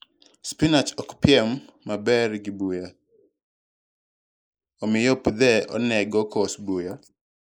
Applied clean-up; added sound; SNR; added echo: neural mask model Resemble Enhance denoiser.